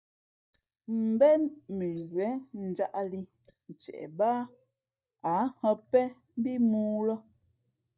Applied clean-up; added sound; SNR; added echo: neural mask model DeepFilterNet 3.